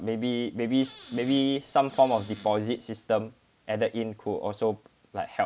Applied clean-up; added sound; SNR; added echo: none; Squeak / Cupboard open or close; 18 dB; none.